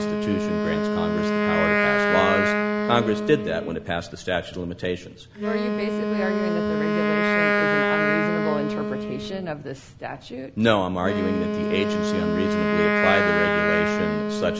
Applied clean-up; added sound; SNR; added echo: none; Wind instrument, woodwind instrument; -3 dB; none.